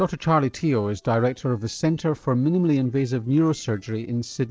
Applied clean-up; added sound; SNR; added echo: neural separator model SepFormer DNS4.